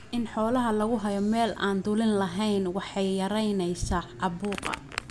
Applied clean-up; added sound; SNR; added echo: none; none; none; none.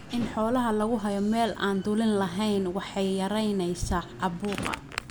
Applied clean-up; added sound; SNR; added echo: none; Slam; 17 dB; none.